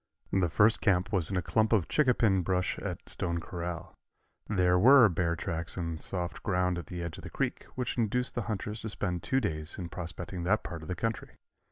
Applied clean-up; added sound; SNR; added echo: none; none; none; none.